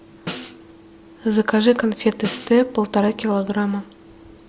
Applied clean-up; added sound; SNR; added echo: none; Snare drum; 16 dB; none.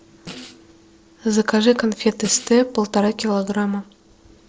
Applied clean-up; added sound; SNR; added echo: neural separator model SepFormer DNS4.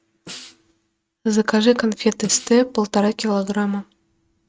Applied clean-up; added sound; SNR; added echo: neural mask model RNNoise.